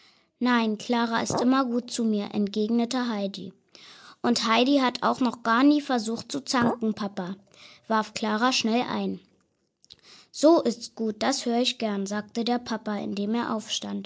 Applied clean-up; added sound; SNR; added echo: neural mask model Resemble Enhance denoiser.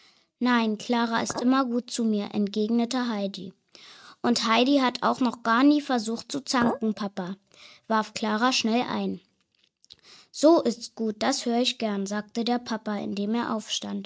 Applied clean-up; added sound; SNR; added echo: neural mask model RNNoise.